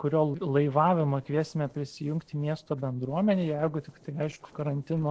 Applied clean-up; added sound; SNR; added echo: neural separator model SepFormer DNS4.